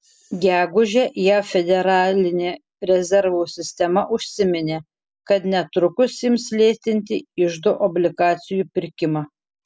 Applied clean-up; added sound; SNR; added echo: none; none; none; none.